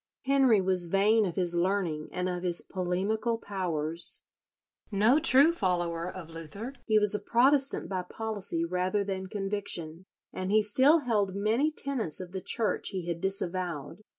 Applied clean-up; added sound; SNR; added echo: none; none; none; none.